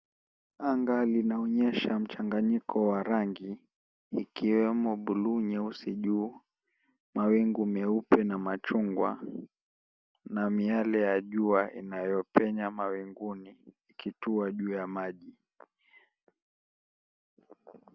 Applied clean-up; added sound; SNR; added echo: none; none; none; none.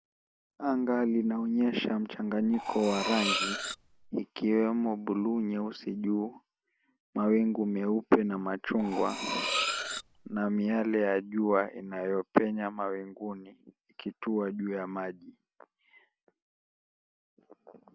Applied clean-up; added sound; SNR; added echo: none; Cutlery, silverware; 3 dB; none.